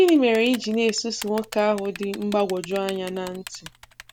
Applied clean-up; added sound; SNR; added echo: none; Typing; 18 dB; none.